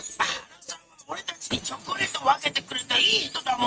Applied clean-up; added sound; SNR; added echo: neural mask model RNNoise.